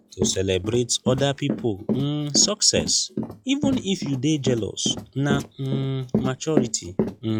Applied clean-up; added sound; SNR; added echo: classical method log-MMSE.